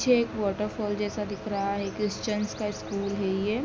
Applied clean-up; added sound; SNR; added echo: none; none; none; none.